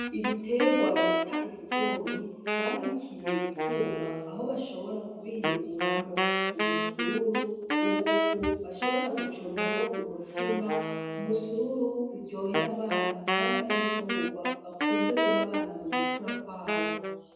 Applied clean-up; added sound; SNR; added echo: none; Wind instrument, woodwind instrument; -2 dB; reverberation time 1.1 s.